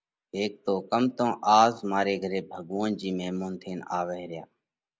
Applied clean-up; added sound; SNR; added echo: none; none; none; none.